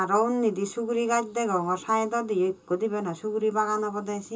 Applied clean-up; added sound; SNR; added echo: none; none; none; reverberation time 0.2 s.